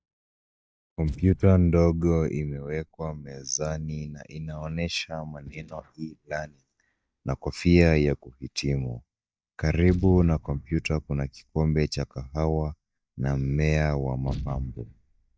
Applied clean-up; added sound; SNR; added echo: neural mask model DeepFilterNet 3.